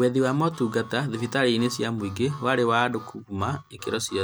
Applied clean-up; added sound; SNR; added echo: none; Harmonica; 20 dB; none.